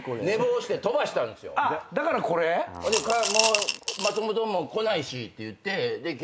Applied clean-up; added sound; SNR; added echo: none; Coin (dropping) / Glass; 2 dB; none.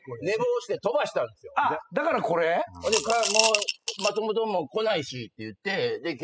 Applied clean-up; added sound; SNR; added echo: classical method spectral subtraction.